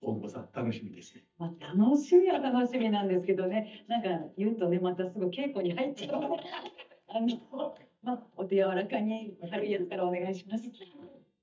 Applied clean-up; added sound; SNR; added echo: neural mask model DeepFilterNet 3.